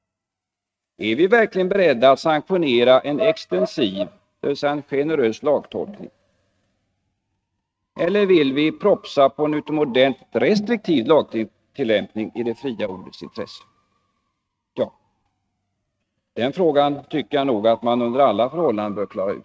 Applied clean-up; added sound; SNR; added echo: neural mask model RNNoise.